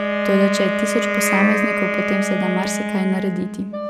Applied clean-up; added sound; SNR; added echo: none; Wind instrument, woodwind instrument + Wind instrument, woodwind instrument; 0 dB; none.